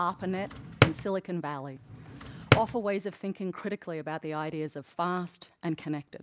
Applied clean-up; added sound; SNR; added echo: none; Drawer open or close; -4 dB; none.